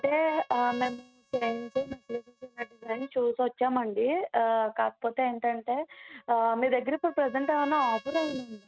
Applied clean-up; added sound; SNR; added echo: neural mask model RNNoise.